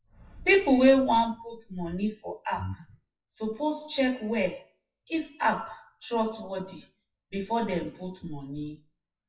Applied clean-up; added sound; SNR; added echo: classical method WPE with log-MMSE.